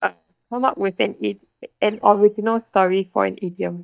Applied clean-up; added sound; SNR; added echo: neural mask model DeepFilterNet 3.